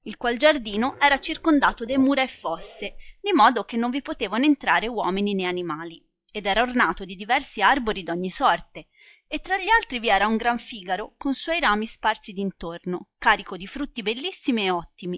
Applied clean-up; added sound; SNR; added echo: classical method log-MMSE.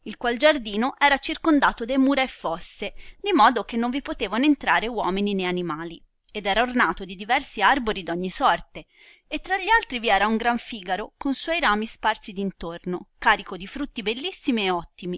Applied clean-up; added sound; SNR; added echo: none; none; none; none.